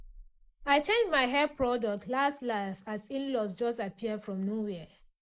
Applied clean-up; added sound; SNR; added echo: neural mask model Resemble Enhance denoiser.